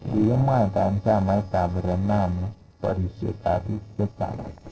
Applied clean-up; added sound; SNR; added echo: neural separator model SepFormer DNS4.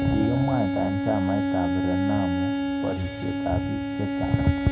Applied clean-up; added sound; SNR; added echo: none; Bowed string instrument; -1 dB; reverberation time 1.1 s.